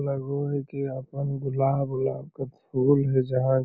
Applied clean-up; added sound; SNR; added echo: none; none; none; none.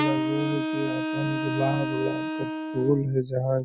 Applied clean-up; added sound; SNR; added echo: none; Wind instrument, woodwind instrument; 1 dB; none.